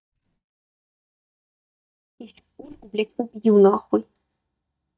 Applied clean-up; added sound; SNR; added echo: neural mask model DeepFilterNet 3.